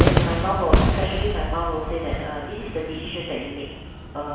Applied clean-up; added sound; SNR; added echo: none; Cheering / Fireworks; -4 dB; reverberation time 1.1 s.